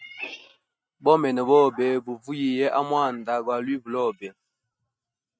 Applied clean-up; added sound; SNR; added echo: neural mask model RNNoise.